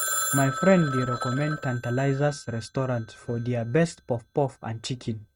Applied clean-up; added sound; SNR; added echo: neural mask model RNNoise.